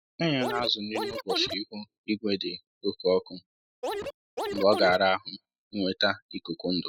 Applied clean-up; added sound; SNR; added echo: classical method spectral subtraction.